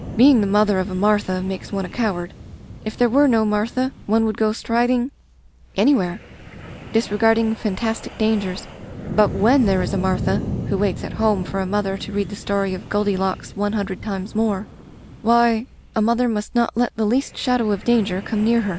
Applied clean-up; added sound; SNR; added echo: none; Wind; 12 dB; none.